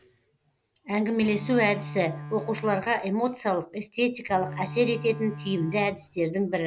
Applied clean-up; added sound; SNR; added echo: none; Bowed string instrument; 12 dB; none.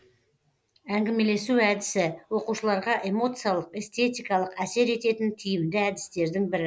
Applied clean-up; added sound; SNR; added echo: none; none; none; none.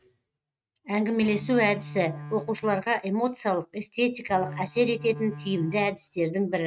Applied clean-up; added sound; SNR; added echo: neural mask model RNNoise.